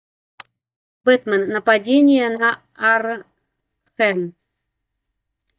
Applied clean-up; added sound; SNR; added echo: neural mask model DeepFilterNet 3.